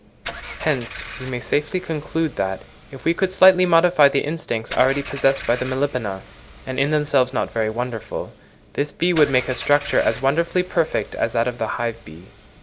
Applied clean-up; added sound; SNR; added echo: none; Engine / Car; 17 dB; none.